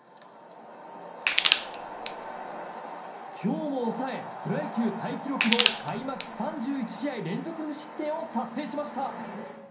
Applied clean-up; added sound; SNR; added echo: none; Crushing; -3 dB; reverberation time 0.6 s.